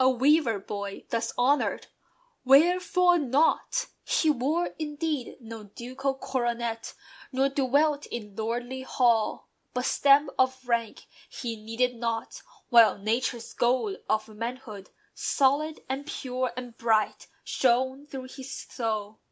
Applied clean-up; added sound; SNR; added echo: none; none; none; none.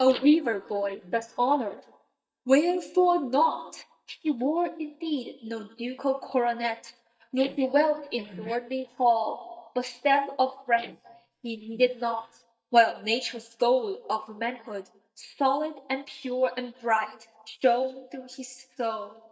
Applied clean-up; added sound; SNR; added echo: neural mask model DeepFilterNet 3.